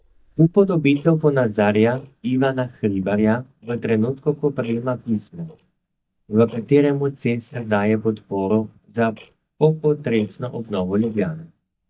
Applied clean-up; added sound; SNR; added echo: neural mask model DeepFilterNet 3.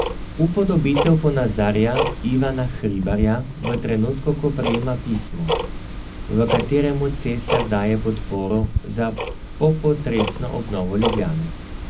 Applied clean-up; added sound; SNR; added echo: none; Tick-tock; 5 dB; reverberation time 0.4 s.